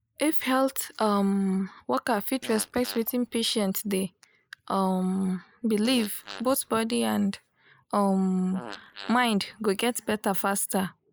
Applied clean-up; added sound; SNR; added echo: neural mask model Resemble Enhance denoiser.